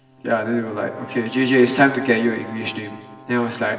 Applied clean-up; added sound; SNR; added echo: none; Brass instrument; 19 dB; reverberation time 1.4 s.